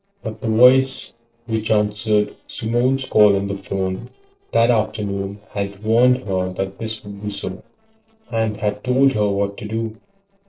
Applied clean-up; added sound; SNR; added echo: neural separator model SepFormer DNS4.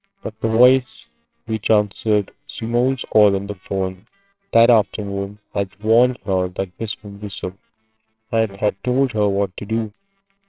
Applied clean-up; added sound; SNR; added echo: neural separator model SepFormer WHAMR!.